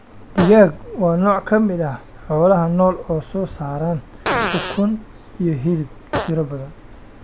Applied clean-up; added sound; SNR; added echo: none; Fart; 11 dB; none.